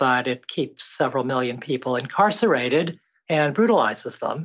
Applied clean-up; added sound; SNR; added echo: none; none; none; none.